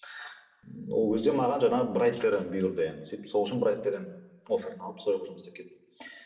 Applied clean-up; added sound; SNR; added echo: none; none; none; reverberation time 0.8 s.